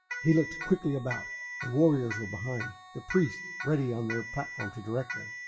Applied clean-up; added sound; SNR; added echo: classical method WPE with log-MMSE.